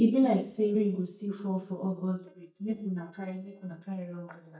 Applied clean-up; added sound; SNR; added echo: neural mask model DeepFilterNet 3.